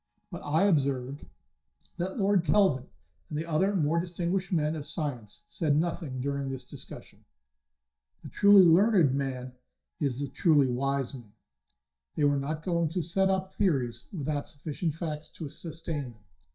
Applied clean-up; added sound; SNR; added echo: neural mask model DeepFilterNet 3.